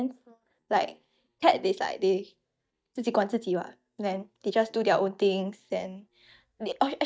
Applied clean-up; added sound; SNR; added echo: neural mask model DeepFilterNet 3.